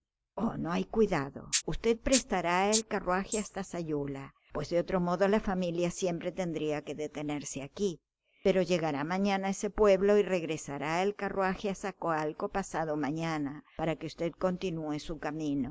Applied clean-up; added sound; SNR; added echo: neural mask model Resemble Enhance denoiser.